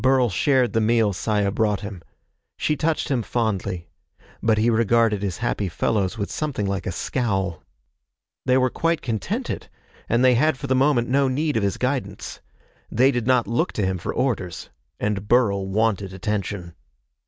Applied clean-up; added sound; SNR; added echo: none; none; none; none.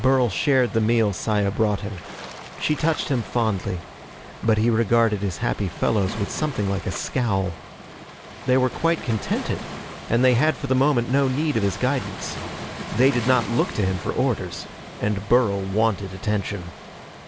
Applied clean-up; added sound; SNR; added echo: none; Water / Splash, splatter + Waves, surf; 13 dB; none.